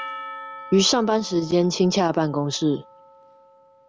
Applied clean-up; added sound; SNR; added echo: none; Percussion; 17 dB; none.